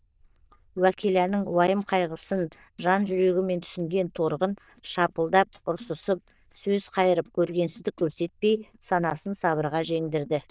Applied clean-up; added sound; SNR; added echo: neural diffusion model UNIVERSE++.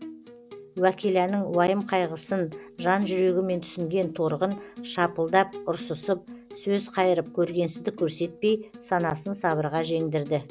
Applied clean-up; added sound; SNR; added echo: none; Acoustic guitar; 16 dB; none.